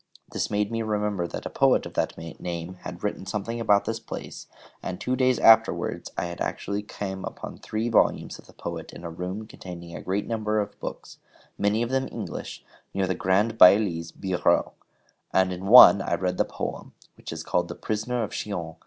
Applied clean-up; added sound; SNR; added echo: none; none; none; none.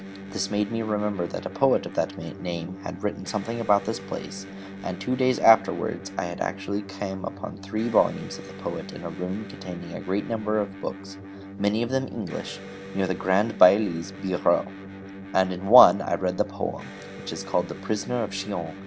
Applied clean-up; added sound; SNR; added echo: none; Electric guitar; 13 dB; none.